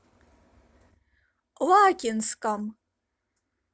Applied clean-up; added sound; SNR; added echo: none; none; none; none.